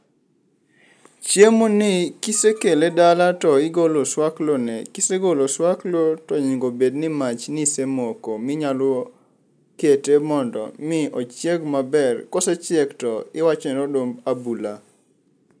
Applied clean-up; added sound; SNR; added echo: none; none; none; none.